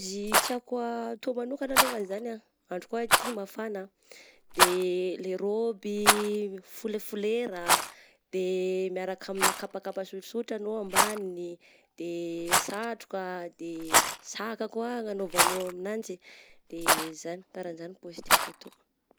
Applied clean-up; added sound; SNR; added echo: none; Rattle; -2 dB; none.